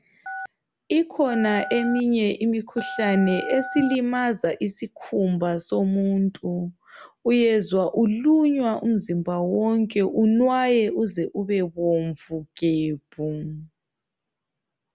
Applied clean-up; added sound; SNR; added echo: none; Telephone; 12 dB; none.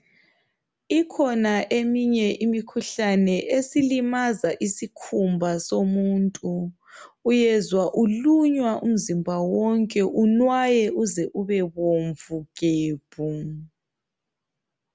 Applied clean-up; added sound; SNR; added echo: none; none; none; none.